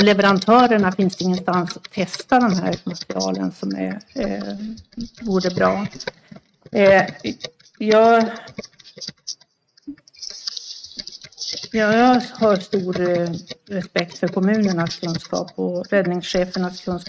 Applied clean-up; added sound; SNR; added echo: neural mask model RNNoise.